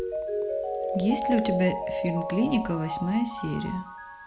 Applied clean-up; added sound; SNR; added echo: none; Mallet percussion; 3 dB; none.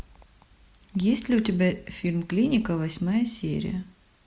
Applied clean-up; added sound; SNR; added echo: none; none; none; none.